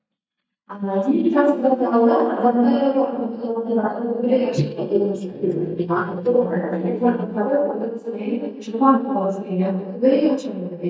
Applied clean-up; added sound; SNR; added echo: neural mask model DeepFilterNet 3.